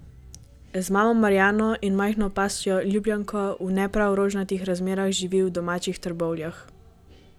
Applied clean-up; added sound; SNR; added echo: none; none; none; none.